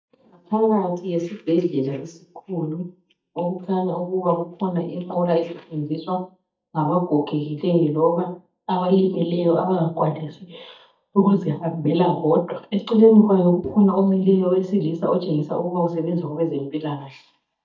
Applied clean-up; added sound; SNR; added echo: neural mask model DeepFilterNet 3.